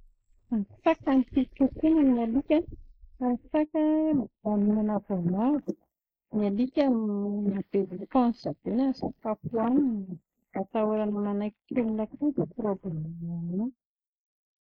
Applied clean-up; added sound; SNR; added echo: neural mask model Resemble Enhance denoiser.